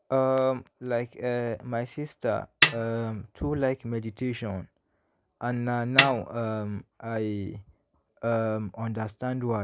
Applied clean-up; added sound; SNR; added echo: none; Snare drum; -2 dB; none.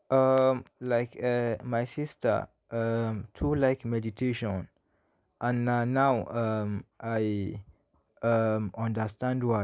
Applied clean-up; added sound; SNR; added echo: none; none; none; none.